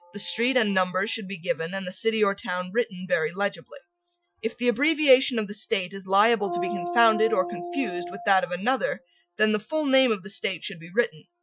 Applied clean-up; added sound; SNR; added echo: classical method Wiener filter.